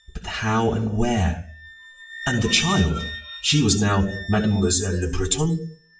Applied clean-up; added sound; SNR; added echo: classical method WPE with log-MMSE.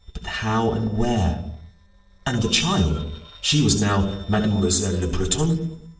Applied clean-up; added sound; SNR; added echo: neural separator model SepFormer DNS4.